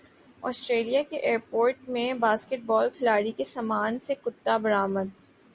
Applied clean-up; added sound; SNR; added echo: none; none; none; none.